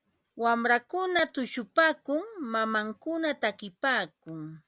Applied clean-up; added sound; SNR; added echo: none; none; none; none.